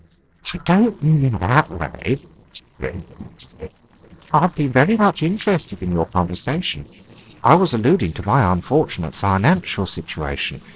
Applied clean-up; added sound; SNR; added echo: neural separator model SepFormer DNS4.